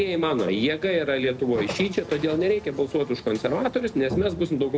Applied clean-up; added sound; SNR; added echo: none; Buzz; 14 dB; none.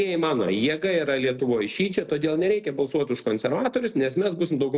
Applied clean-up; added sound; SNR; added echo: none; none; none; none.